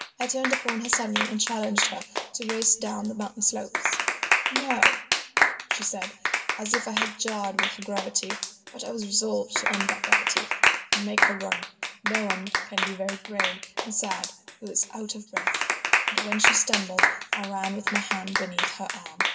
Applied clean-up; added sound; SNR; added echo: none; Clapping; -4 dB; reverberation time 1.6 s.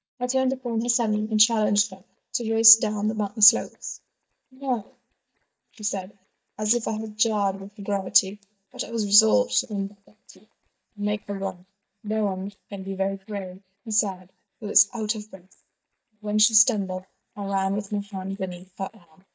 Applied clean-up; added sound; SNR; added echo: neural mask model DeepFilterNet 3.